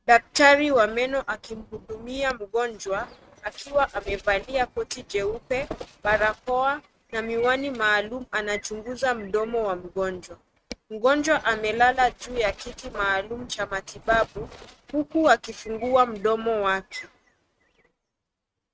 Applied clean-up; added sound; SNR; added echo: neural mask model RNNoise.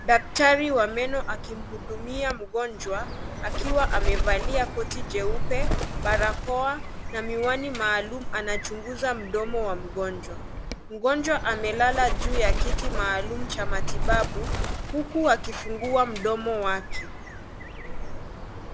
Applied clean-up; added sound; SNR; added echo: none; Bird; 1 dB; none.